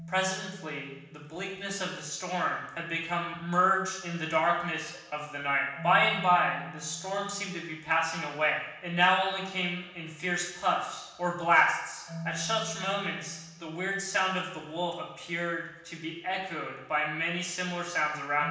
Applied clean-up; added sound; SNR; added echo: none; Marimba, xylophone; 18 dB; reverberation time 0.9 s.